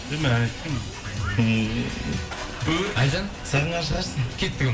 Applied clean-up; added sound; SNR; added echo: none; Engine starting / Car; 11 dB; reverberation time 0.5 s.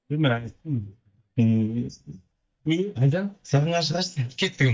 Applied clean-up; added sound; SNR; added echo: neural mask model DeepFilterNet 3.